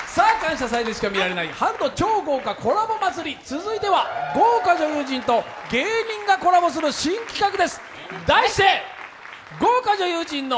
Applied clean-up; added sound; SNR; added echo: none; Applause / Crowd / Cheering; 14 dB; none.